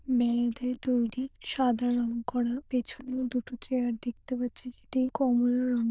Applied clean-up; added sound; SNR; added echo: neural diffusion model UNIVERSE++.